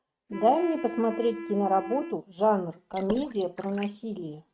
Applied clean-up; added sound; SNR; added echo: neural mask model RNNoise.